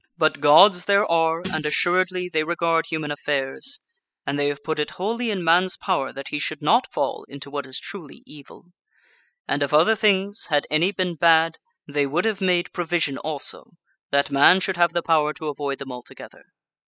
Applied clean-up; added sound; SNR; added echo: classical method spectral subtraction.